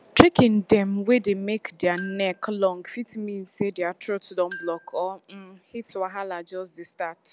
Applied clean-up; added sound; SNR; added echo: none; Marimba, xylophone; 18 dB; none.